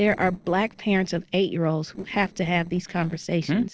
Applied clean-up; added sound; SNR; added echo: neural separator model SepFormer DNS4.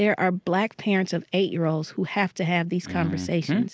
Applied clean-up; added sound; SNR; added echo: none; none; none; none.